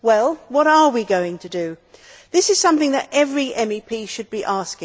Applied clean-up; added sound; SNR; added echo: none; none; none; none.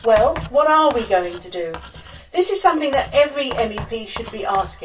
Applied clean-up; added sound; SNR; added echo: none; Writing; 16 dB; reverberation time 0.2 s.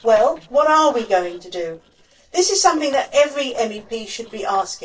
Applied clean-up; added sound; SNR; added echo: neural separator model SepFormer DNS4.